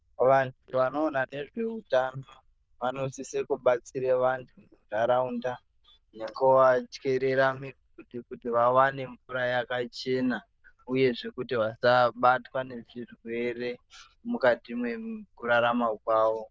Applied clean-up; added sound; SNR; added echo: neural diffusion model UNIVERSE++.